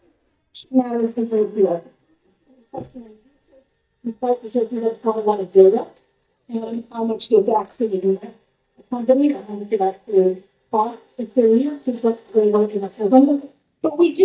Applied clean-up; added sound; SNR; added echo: neural mask model DeepFilterNet 3.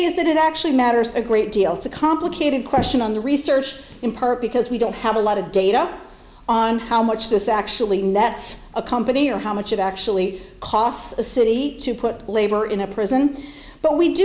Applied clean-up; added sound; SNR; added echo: none; none; none; none.